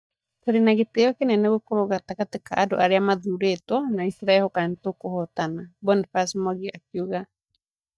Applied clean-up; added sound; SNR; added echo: neural mask model DeepFilterNet 3.